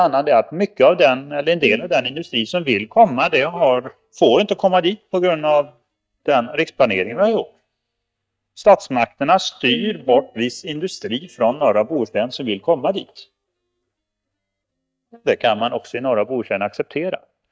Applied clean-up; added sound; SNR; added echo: neural mask model DeepFilterNet 3.